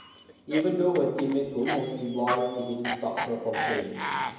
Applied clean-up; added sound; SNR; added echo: none; Cough; 6 dB; reverberation time 1.0 s.